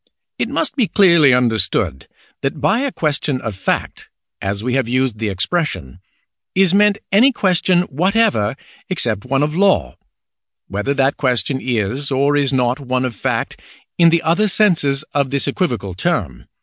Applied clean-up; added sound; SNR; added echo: none; none; none; none.